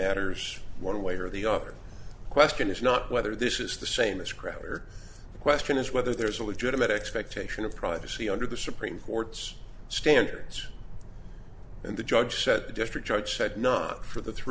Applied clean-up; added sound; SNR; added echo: none; none; none; none.